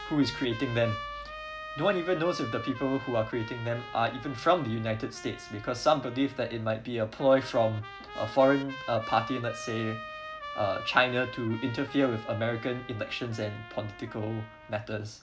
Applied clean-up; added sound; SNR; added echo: none; Trumpet; 13 dB; none.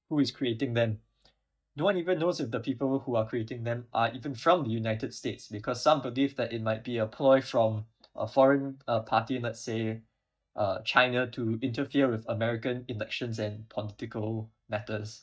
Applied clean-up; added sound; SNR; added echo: neural mask model DeepFilterNet 3.